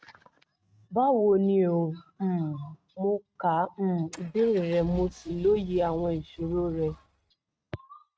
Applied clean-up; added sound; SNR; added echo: neural mask model RNNoise.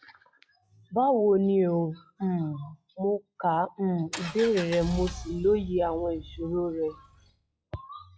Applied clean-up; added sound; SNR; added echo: classical method log-MMSE.